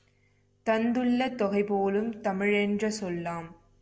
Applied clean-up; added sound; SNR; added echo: none; none; none; none.